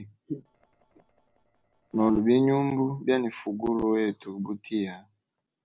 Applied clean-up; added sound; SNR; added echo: neural separator model SepFormer DNS4.